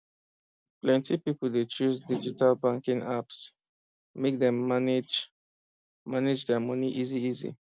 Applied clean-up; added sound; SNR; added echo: none; none; none; none.